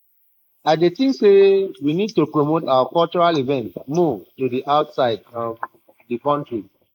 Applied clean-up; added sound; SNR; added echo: neural mask model Resemble Enhance denoiser.